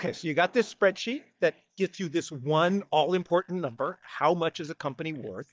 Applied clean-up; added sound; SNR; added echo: neural mask model DeepFilterNet 3.